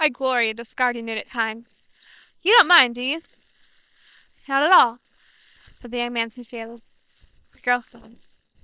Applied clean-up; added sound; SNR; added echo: neural separator model SepFormer WHAM!.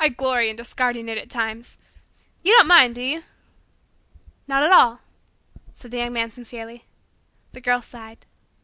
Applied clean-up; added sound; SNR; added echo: none; none; none; none.